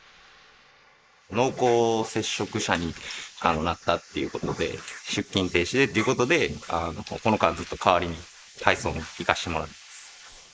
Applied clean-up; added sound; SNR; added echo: neural mask model Resemble Enhance denoiser.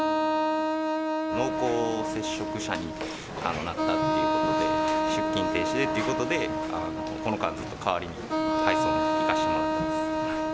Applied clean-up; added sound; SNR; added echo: none; Wind instrument, woodwind instrument; -5 dB; none.